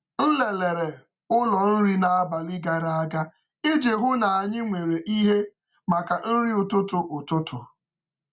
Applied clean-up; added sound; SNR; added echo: none; none; none; none.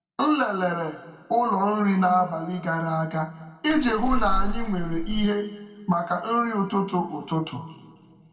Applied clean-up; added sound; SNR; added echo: none; Splash, splatter; 0 dB; reverberation time 1.8 s.